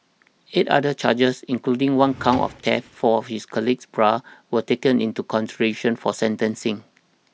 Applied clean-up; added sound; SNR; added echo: none; Drawer open or close; 17 dB; none.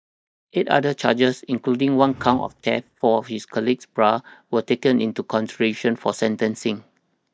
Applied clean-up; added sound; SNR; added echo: neural mask model DeepFilterNet 3.